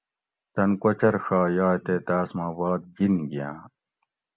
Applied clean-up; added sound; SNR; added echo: none; none; none; none.